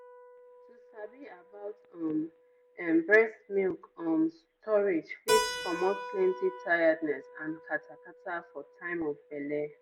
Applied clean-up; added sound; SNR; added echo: none; Keyboard (musical); 11 dB; none.